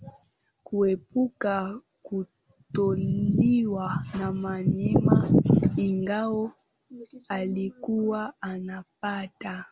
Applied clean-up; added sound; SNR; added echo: none; none; none; none.